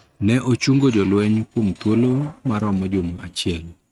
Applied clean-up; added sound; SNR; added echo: neural mask model RNNoise.